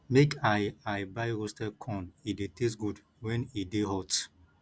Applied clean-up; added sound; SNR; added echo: none; none; none; none.